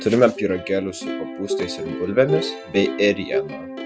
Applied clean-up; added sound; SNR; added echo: none; Plucked string instrument; 6 dB; none.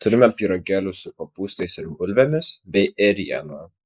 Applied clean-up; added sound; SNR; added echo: neural mask model Resemble Enhance denoiser.